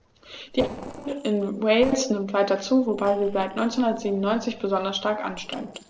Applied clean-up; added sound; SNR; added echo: neural separator model SepFormer DNS4.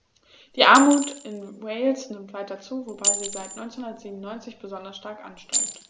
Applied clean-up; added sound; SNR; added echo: none; Chink, clink; 7 dB; none.